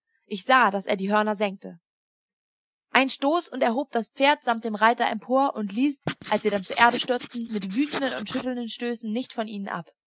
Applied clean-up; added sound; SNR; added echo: neural mask model Resemble Enhance denoiser.